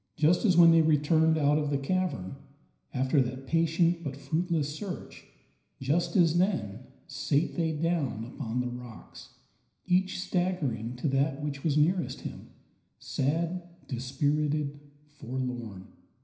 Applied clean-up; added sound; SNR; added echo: none; none; none; reverberation time 0.9 s.